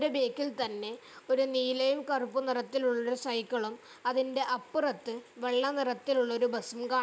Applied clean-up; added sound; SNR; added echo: none; none; none; none.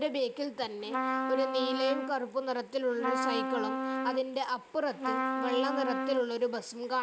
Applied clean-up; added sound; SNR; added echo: none; Trumpet; 2 dB; none.